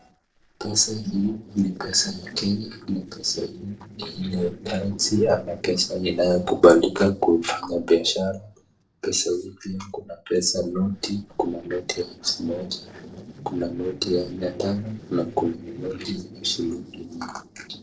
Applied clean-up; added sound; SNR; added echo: neural separator model SepFormer DNS4.